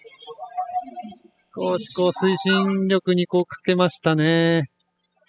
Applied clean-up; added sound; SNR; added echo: classical method spectral subtraction.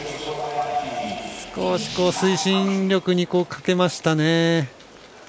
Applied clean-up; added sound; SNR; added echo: none; none; none; none.